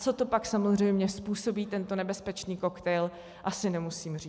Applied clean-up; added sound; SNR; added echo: none; none; none; none.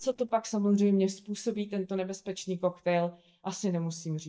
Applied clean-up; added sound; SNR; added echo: neural mask model DeepFilterNet 3.